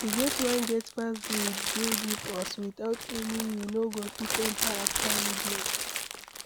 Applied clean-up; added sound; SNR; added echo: none; Crumpling, crinkling; 0 dB; none.